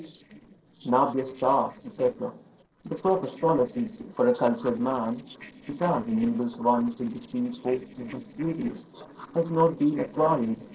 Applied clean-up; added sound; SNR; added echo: neural separator model SepFormer DNS4.